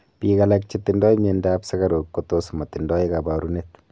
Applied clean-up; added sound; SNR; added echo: none; none; none; none.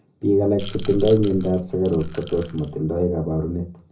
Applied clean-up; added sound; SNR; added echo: none; Rattle / Rattle (instrument); 8 dB; reverberation time 0.4 s.